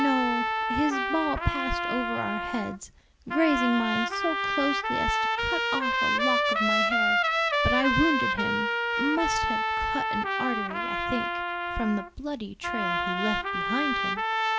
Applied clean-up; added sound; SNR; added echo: none; Trumpet; -3 dB; none.